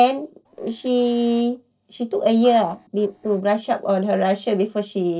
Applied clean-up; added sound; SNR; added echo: neural separator model SepFormer DNS4.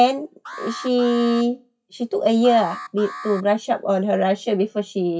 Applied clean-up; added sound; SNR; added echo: classical method WPE with log-MMSE.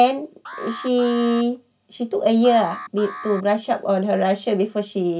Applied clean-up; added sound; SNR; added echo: none; Alarm; 16 dB; reverberation time 0.2 s.